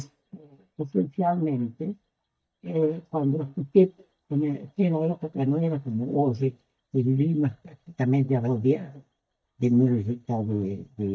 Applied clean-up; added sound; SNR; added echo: neural mask model DeepFilterNet 3.